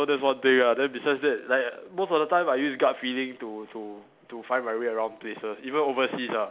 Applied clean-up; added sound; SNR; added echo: none; none; none; none.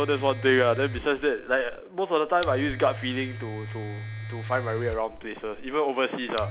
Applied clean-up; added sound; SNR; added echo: none; Domestic sounds, home sounds; 10 dB; none.